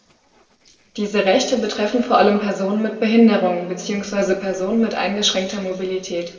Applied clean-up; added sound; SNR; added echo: neural separator model SepFormer DNS4.